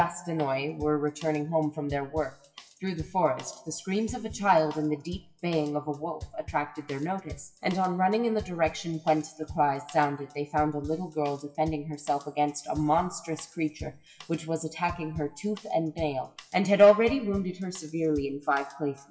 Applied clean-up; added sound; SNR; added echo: classical method WPE with log-MMSE.